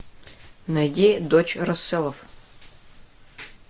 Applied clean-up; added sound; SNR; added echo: none; none; none; none.